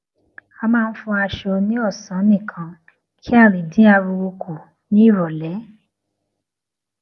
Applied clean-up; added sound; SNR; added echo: none; none; none; none.